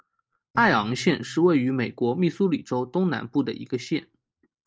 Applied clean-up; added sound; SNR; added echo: neural separator model SepFormer DNS4.